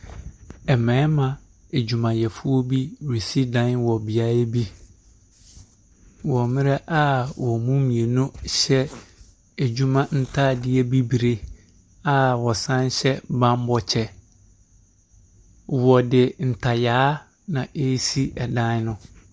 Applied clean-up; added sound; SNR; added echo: none; none; none; none.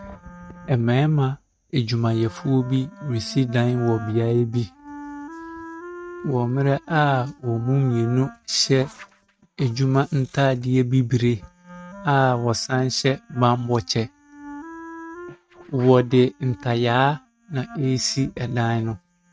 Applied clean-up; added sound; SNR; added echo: neural mask model RNNoise.